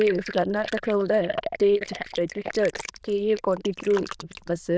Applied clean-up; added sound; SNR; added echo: neural diffusion model UNIVERSE++.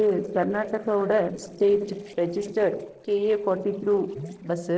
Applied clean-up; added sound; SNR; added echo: neural separator model SepFormer DNS4.